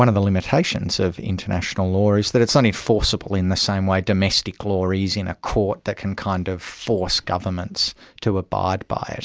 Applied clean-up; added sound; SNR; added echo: none; none; none; none.